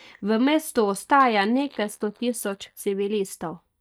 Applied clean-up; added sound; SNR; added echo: neural mask model DeepFilterNet 3.